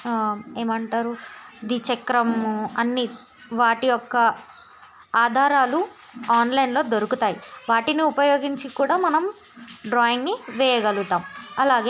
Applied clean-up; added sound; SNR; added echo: none; none; none; none.